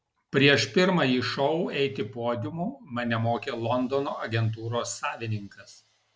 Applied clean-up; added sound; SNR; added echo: none; none; none; none.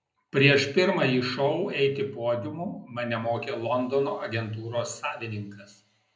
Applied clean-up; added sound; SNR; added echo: none; none; none; reverberation time 0.5 s.